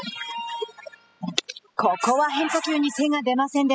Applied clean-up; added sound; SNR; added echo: classical method spectral subtraction.